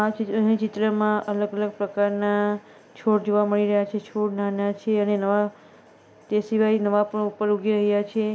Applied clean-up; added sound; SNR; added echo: none; none; none; none.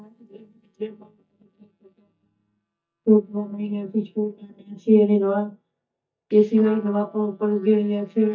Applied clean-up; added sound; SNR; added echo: neural mask model DeepFilterNet 3.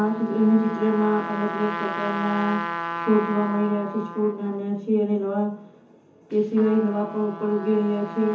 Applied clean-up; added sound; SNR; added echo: none; Trumpet; 9 dB; reverberation time 0.6 s.